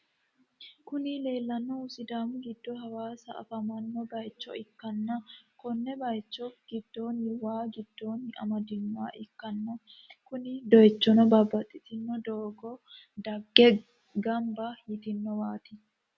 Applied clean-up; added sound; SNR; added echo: none; none; none; none.